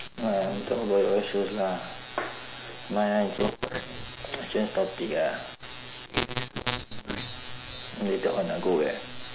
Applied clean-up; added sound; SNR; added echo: none; none; none; none.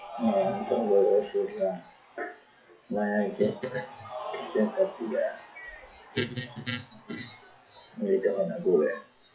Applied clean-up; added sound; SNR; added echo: classical method WPE with log-MMSE.